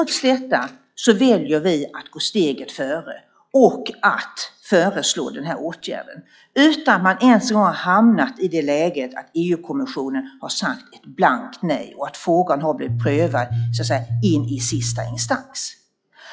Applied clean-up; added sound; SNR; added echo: classical method log-MMSE.